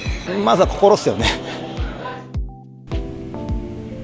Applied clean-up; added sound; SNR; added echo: none; none; none; none.